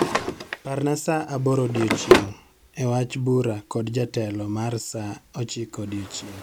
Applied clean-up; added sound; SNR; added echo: none; Drawer open or close; 2 dB; none.